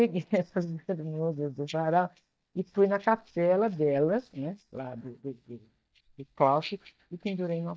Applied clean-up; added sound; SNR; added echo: neural mask model DeepFilterNet 3.